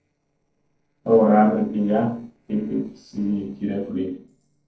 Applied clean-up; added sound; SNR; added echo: neural separator model SepFormer DNS4.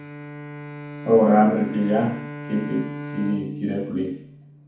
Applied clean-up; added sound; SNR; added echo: none; Bowed string instrument; 12 dB; reverberation time 0.6 s.